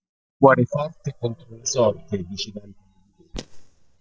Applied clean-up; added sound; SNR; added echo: neural mask model DeepFilterNet 3.